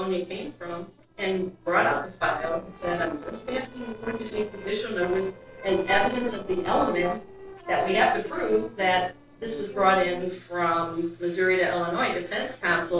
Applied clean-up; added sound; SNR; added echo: neural separator model SepFormer DNS4.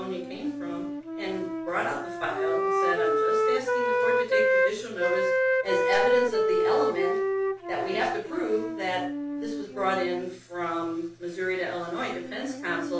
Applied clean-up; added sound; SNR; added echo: none; Wind instrument, woodwind instrument; -4 dB; reverberation time 0.3 s.